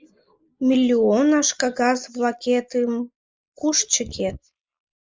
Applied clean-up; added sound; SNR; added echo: neural mask model Resemble Enhance denoiser.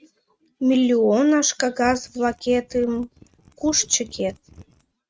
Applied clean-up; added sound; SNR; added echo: neural mask model RNNoise.